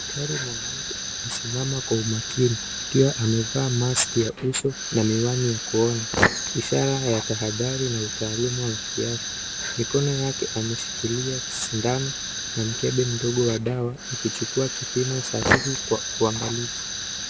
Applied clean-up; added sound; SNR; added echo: none; Fire; 4 dB; none.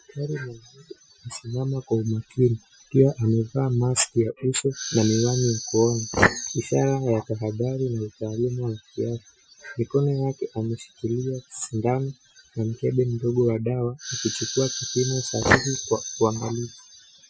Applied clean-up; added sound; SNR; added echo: classical method Wiener filter.